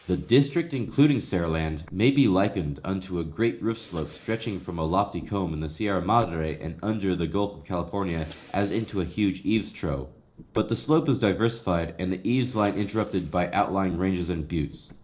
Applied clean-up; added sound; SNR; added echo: neural separator model SepFormer DNS4.